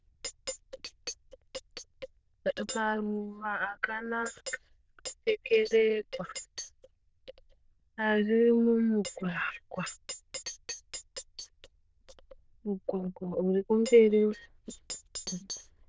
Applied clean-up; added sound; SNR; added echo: neural diffusion model UNIVERSE++.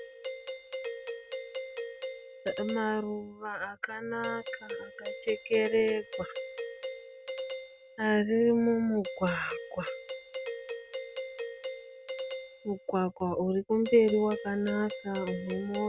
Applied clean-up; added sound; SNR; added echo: none; Doorbell; 8 dB; none.